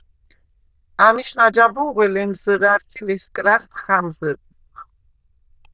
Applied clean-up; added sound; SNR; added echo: neural diffusion model UNIVERSE++.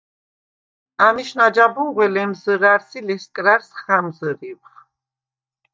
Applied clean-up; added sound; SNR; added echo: neural mask model DeepFilterNet 3.